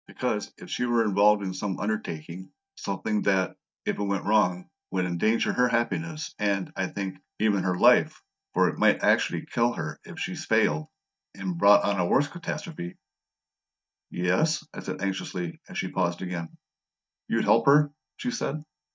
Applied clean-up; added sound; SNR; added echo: neural mask model DeepFilterNet 3.